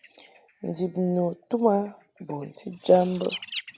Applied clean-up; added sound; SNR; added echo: none; Bird; 18 dB; none.